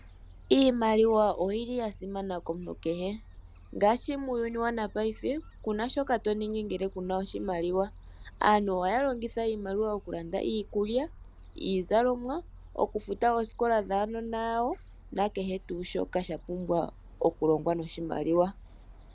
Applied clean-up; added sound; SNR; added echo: none; Gull, seagull; 19 dB; none.